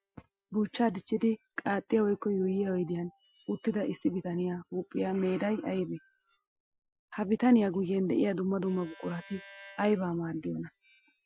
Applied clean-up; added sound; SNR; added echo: classical method Wiener filter.